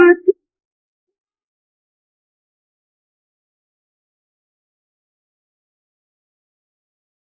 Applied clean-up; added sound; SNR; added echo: neural mask model Resemble Enhance denoiser.